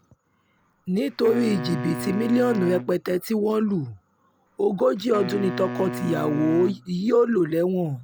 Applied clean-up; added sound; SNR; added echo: none; Wind instrument, woodwind instrument; 10 dB; none.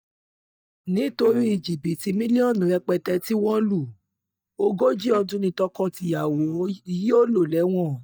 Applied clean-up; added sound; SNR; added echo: neural mask model DeepFilterNet 3.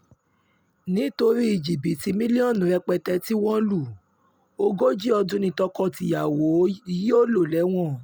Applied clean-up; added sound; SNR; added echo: none; none; none; none.